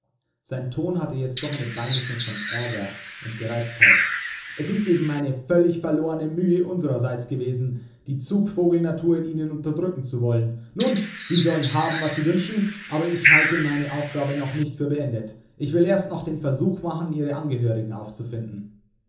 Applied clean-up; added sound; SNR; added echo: none; Bird; 0 dB; reverberation time 1.2 s.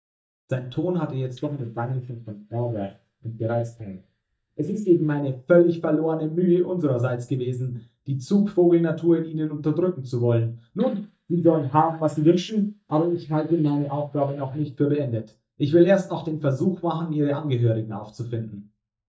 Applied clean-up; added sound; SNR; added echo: neural mask model DeepFilterNet 3.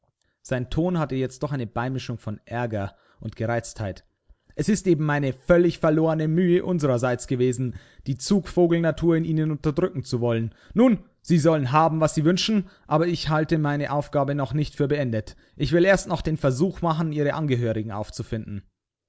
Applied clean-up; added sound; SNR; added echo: none; none; none; none.